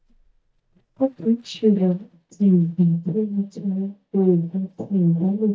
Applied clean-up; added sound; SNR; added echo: neural mask model DeepFilterNet 3.